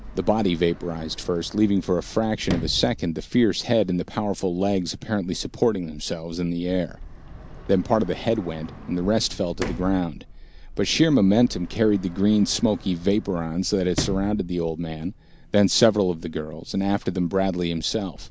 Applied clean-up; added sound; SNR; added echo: none; Sliding door; 14 dB; none.